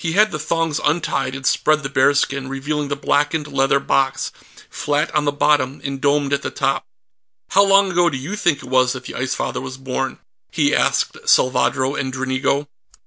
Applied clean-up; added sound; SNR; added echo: none; none; none; none.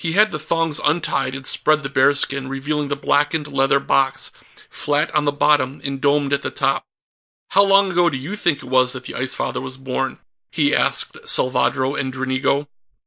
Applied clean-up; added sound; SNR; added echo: neural mask model Resemble Enhance denoiser.